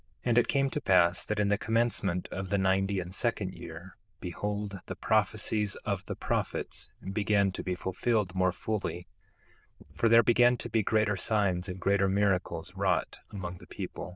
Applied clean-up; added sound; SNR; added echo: neural diffusion model UNIVERSE++.